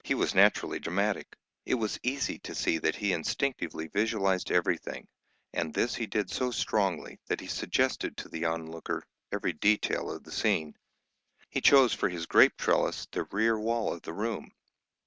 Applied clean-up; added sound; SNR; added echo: none; none; none; none.